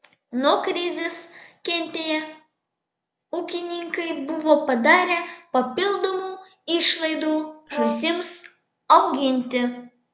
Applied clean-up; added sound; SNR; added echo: none; Brass instrument; 6 dB; none.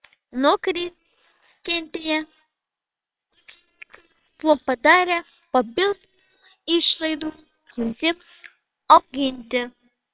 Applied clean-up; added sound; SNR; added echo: neural separator model SepFormer WHAM!.